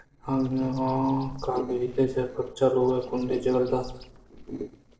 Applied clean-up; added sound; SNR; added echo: neural separator model SepFormer DNS4.